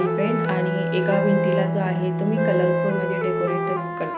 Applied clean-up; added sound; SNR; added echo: none; Wind instrument, woodwind instrument + Bowed string instrument; -2 dB; none.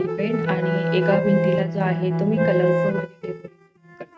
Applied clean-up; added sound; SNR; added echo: neural mask model RNNoise.